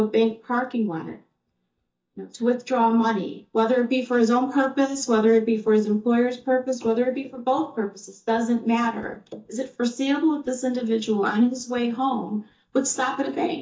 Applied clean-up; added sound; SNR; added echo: neural mask model DeepFilterNet 3.